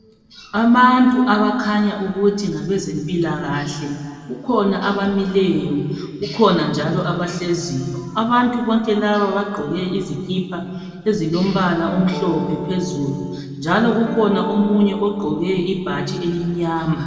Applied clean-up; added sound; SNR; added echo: neural separator model SepFormer DNS4.